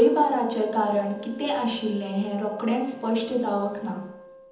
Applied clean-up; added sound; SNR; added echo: none; Wind instrument, woodwind instrument; 19 dB; reverberation time 1.3 s.